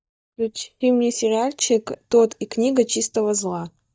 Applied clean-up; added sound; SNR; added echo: neural mask model DeepFilterNet 3.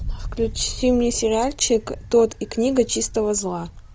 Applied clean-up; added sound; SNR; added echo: none; Wind; 12 dB; none.